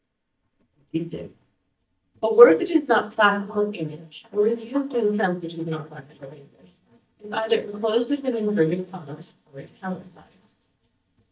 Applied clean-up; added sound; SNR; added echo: neural mask model DeepFilterNet 3.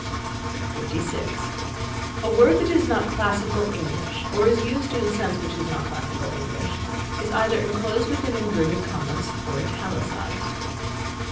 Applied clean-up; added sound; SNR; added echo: none; Engine; 3 dB; reverberation time 0.6 s.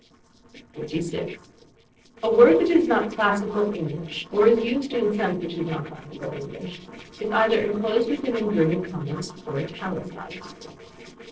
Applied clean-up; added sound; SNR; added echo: neural separator model SepFormer DNS4.